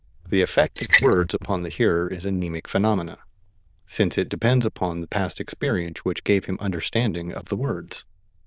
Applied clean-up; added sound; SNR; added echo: neural diffusion model UNIVERSE++.